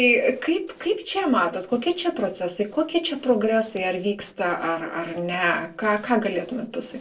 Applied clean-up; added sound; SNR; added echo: neural separator model SepFormer DNS4.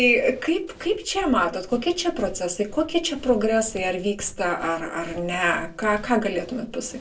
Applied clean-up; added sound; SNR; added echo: none; Run; 17 dB; reverberation time 0.2 s.